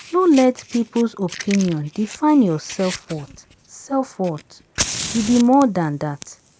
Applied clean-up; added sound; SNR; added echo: none; Fire; 13 dB; none.